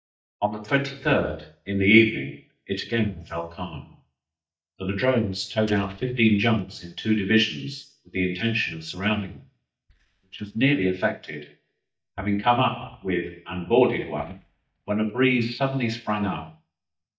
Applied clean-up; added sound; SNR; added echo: neural mask model DeepFilterNet 3.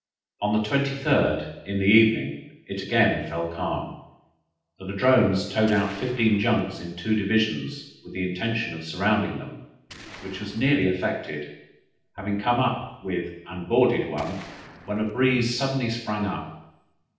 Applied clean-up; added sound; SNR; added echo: neural separator model SepFormer DNS4.